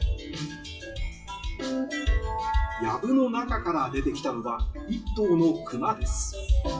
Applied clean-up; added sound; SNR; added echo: classical method WPE with log-MMSE.